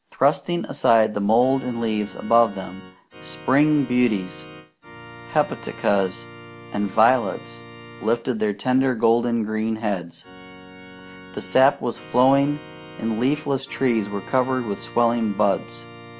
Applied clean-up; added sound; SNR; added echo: none; Organ; 19 dB; none.